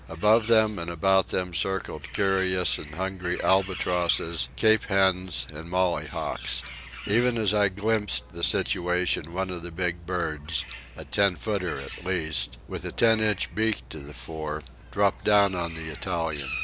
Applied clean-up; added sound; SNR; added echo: none; Bird; 16 dB; none.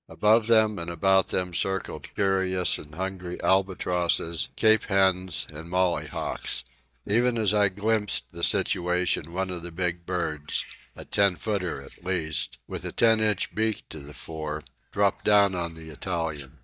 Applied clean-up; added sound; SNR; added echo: neural mask model DeepFilterNet 3.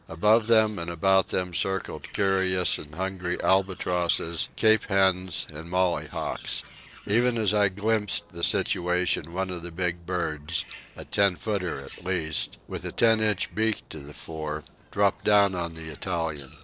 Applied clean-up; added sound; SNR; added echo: neural separator model SepFormer DNS4.